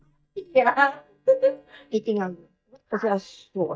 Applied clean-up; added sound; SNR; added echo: neural mask model DeepFilterNet 3.